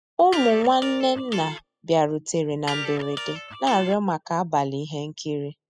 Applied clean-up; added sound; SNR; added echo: classical method spectral subtraction.